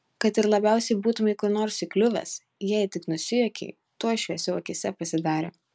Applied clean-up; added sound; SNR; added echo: none; none; none; none.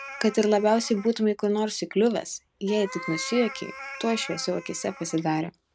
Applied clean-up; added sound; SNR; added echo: none; Meow; 16 dB; none.